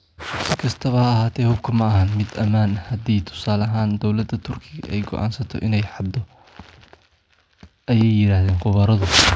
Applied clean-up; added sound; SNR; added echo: none; none; none; none.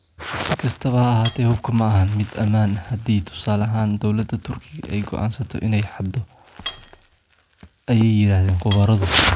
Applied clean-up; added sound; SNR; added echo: none; Cutlery, silverware; 11 dB; none.